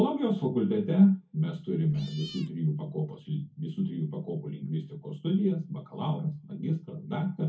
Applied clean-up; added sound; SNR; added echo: none; Cat; 18 dB; reverberation time 0.3 s.